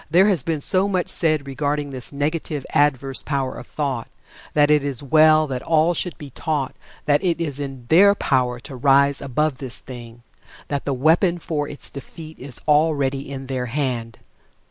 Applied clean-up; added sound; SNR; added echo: none; none; none; none.